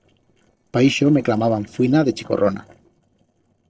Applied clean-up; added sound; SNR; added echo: neural separator model SepFormer DNS4.